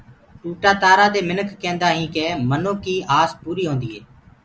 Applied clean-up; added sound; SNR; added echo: none; none; none; none.